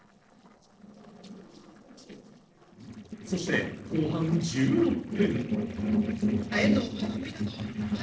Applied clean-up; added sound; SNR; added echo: neural separator model SepFormer DNS4.